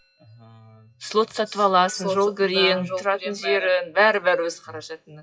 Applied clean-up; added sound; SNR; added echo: classical method WPE with log-MMSE.